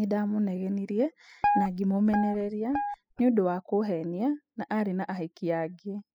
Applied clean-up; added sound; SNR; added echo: classical method spectral subtraction.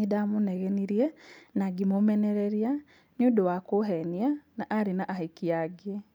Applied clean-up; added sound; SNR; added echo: none; none; none; none.